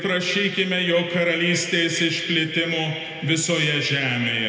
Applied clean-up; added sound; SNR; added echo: none; none; none; reverberation time 0.8 s.